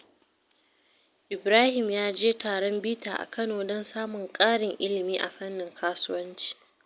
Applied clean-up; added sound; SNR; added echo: none; none; none; none.